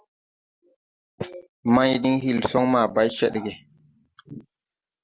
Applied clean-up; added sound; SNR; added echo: none; none; none; none.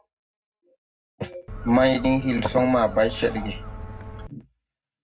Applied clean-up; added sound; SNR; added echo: none; Gull, seagull; 11 dB; reverberation time 0.3 s.